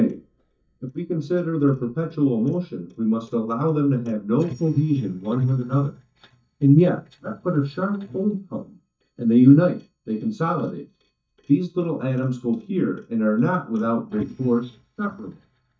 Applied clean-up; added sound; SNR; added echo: neural mask model DeepFilterNet 3.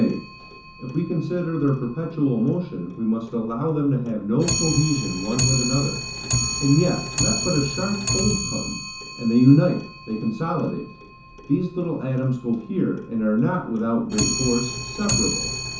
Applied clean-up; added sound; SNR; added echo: none; Clock; 6 dB; reverberation time 0.9 s.